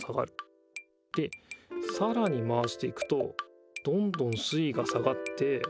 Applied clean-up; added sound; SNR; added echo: none; none; none; none.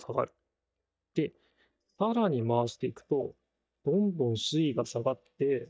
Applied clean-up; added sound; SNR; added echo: neural mask model DeepFilterNet 3.